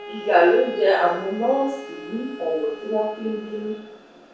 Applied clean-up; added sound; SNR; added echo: none; Bowed string instrument; 15 dB; reverberation time 0.7 s.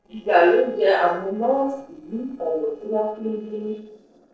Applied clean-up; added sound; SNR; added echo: neural separator model SepFormer DNS4.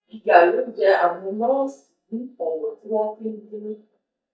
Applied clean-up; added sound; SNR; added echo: neural mask model DeepFilterNet 3.